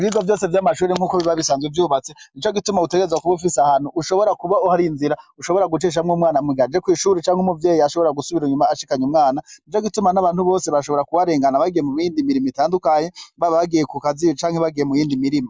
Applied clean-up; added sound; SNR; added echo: none; none; none; none.